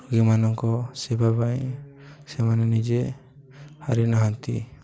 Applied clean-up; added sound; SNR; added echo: none; none; none; none.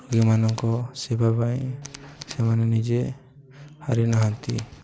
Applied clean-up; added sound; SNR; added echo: none; Tools; 19 dB; none.